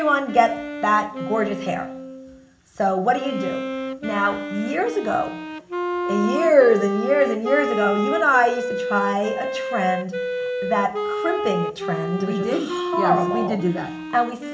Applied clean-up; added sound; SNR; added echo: none; Wind instrument, woodwind instrument; 5 dB; reverberation time 0.4 s.